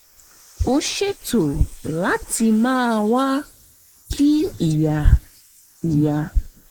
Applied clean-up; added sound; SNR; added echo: neural mask model Resemble Enhance denoiser.